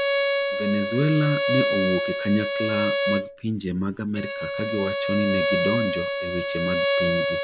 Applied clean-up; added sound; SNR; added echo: none; Bowed string instrument; -1 dB; none.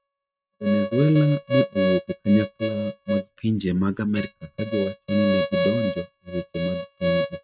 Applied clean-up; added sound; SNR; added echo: neural mask model RNNoise.